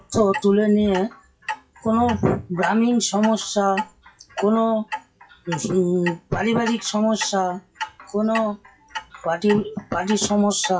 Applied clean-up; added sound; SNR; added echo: classical method WPE with log-MMSE.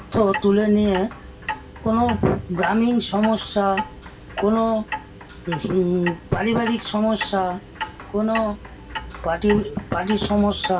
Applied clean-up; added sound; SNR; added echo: none; Clock; 11 dB; reverberation time 0.2 s.